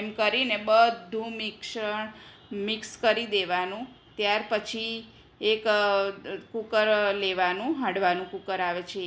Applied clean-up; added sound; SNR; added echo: none; none; none; none.